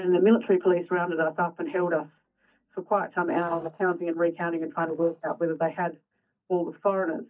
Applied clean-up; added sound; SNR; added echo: neural mask model DeepFilterNet 3.